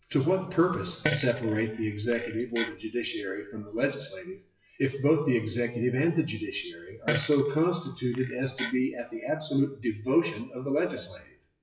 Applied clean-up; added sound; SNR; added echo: classical method WPE with log-MMSE.